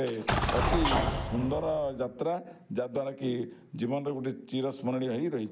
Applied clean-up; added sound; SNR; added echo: none; Explosion; -2 dB; none.